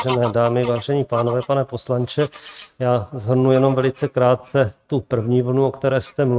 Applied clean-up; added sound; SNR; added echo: neural mask model RNNoise.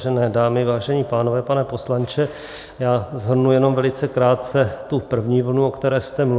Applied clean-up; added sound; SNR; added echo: none; none; none; none.